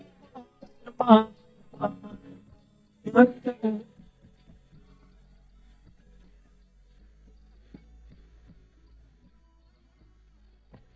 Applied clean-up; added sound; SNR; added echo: neural mask model DeepFilterNet 3.